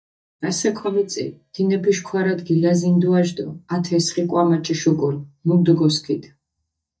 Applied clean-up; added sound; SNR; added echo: neural mask model DeepFilterNet 3.